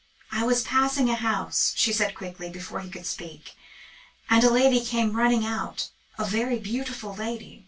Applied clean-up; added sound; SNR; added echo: none; none; none; reverberation time 0.1 s.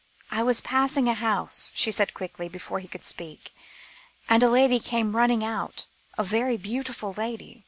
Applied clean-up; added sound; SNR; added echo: none; none; none; none.